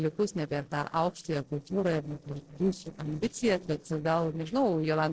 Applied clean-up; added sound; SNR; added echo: neural separator model SepFormer DNS4.